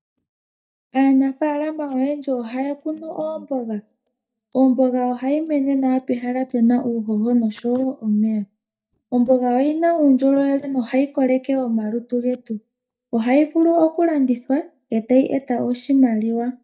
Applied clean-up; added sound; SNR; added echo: neural mask model DeepFilterNet 3.